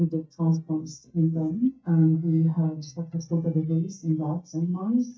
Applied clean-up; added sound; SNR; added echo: neural mask model DeepFilterNet 3.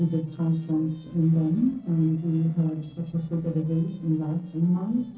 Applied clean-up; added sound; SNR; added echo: neural separator model SepFormer DNS4.